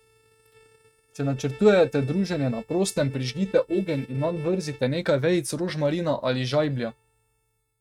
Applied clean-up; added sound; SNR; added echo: neural mask model RNNoise.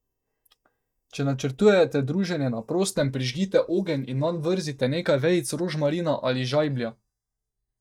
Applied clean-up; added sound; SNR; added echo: neural mask model DeepFilterNet 3.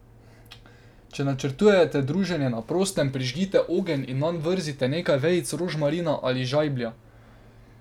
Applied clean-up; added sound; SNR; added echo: none; none; none; none.